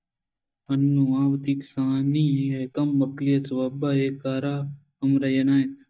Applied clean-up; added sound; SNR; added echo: neural mask model DeepFilterNet 3.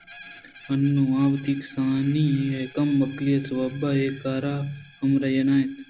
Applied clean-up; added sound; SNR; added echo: none; Screech; 19 dB; none.